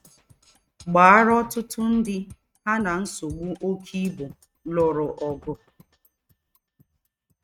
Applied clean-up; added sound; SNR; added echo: neural mask model RNNoise.